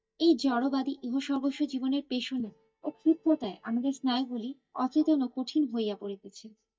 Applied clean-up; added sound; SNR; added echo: neural mask model DeepFilterNet 3.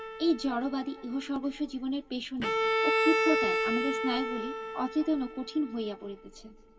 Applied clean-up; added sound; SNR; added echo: none; Bowed string instrument; 0 dB; reverberation time 2.0 s.